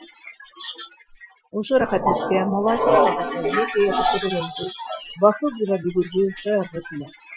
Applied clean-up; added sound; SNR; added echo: classical method Wiener filter.